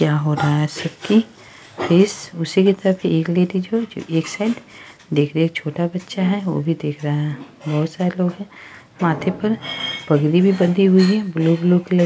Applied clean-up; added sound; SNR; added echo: none; none; none; none.